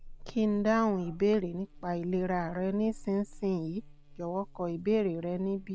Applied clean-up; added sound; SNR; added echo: none; Buzz; 18 dB; none.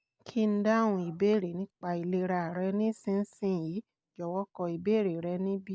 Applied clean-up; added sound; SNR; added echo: none; none; none; none.